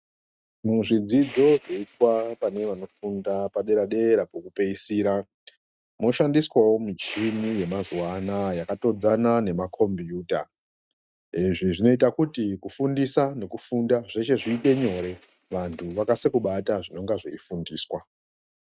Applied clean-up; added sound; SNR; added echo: neural mask model RNNoise.